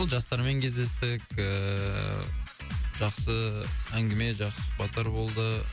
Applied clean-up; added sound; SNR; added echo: none; none; none; none.